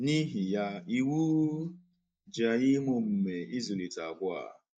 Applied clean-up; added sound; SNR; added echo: neural mask model DeepFilterNet 3.